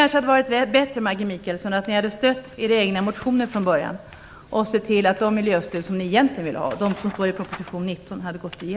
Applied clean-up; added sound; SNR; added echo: none; none; none; none.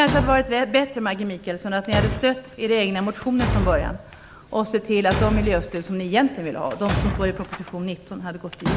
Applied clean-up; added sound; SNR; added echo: none; Thump, thud; 5 dB; none.